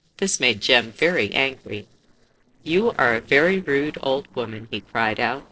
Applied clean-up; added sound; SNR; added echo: neural separator model SepFormer DNS4.